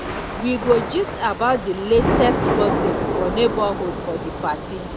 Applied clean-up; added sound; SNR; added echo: none; Thunder / Rain; 2 dB; none.